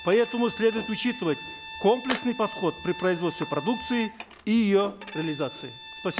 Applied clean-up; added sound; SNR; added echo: none; Tools + Bowed string instrument; 11 dB; none.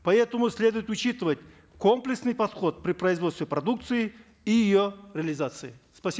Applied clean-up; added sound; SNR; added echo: none; none; none; none.